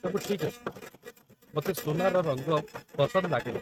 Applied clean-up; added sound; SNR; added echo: neural mask model RNNoise.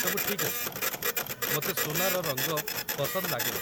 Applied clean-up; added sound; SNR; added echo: none; Printer; -4 dB; none.